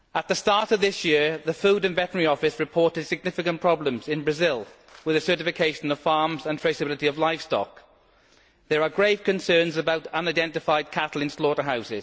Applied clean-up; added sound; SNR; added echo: none; none; none; none.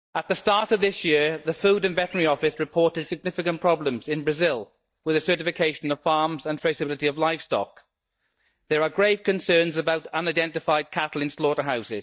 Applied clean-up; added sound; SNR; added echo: neural mask model DeepFilterNet 3.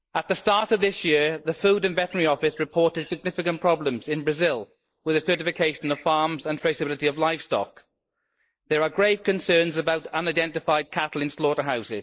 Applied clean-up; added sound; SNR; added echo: neural mask model Resemble Enhance denoiser.